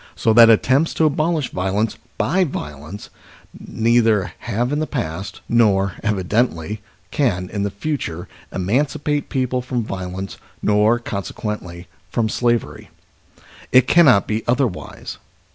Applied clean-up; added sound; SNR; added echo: none; none; none; none.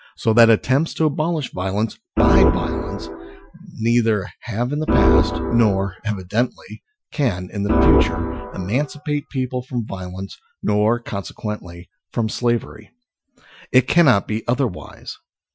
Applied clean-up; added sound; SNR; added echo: classical method Wiener filter.